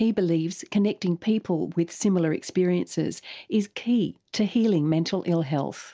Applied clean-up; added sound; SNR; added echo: none; none; none; none.